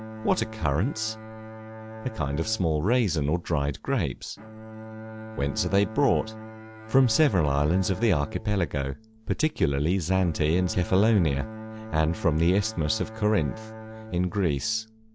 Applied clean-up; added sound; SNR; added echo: none; Bowed string instrument; 14 dB; none.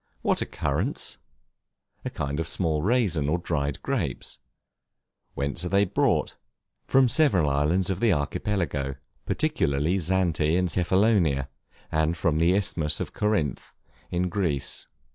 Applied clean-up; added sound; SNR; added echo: none; none; none; none.